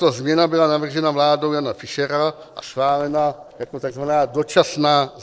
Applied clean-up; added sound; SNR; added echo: neural separator model SepFormer DNS4.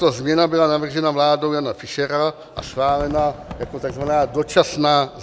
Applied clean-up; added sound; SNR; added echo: none; Fireworks; 19 dB; none.